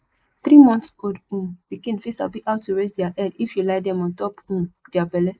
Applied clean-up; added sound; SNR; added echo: neural mask model Resemble Enhance denoiser.